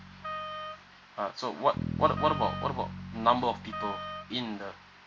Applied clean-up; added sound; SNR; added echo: none; Bass guitar + Wind instrument, woodwind instrument; 7 dB; none.